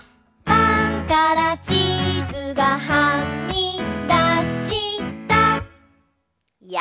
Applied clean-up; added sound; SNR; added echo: none; none; none; none.